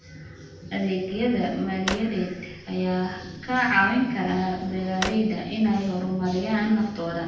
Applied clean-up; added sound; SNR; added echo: none; Drawer open or close; 14 dB; reverberation time 0.8 s.